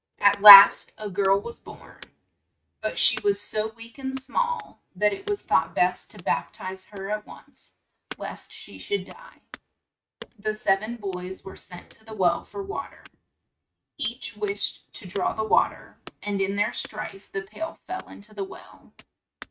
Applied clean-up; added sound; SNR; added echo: neural mask model RNNoise.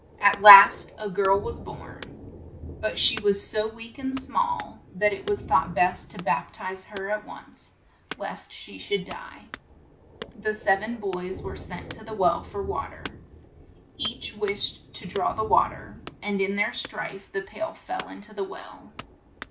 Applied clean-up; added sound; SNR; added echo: none; Wood / Domestic sounds, home sounds + Thunder; 16 dB; none.